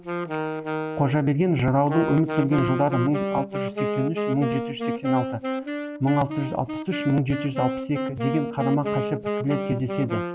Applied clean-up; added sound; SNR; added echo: none; Wind instrument, woodwind instrument; 4 dB; none.